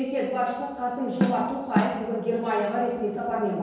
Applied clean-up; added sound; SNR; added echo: none; Snare drum; 0 dB; reverberation time 1.2 s.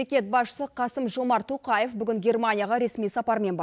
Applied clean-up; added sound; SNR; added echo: none; none; none; none.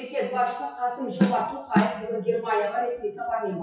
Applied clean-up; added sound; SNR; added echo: classical method WPE with log-MMSE.